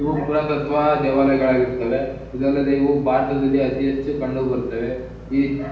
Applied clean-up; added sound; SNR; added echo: none; Boat, Water vehicle; 17 dB; reverberation time 0.9 s.